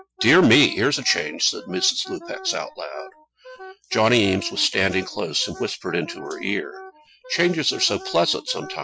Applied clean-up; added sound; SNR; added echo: classical method Wiener filter.